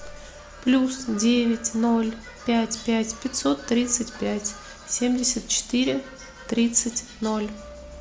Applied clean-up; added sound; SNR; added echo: none; none; none; none.